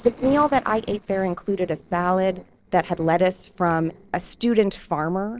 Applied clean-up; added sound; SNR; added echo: neural separator model SepFormer DNS4.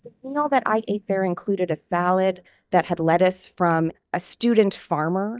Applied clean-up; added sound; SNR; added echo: neural mask model DeepFilterNet 3.